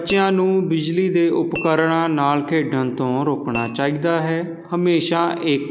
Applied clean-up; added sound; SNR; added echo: none; Tap / Glass; 17 dB; none.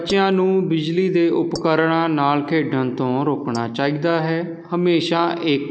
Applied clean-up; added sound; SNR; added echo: neural mask model Resemble Enhance denoiser.